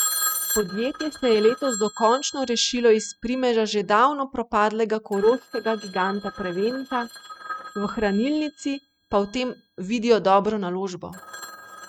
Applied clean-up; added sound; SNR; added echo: neural mask model RNNoise.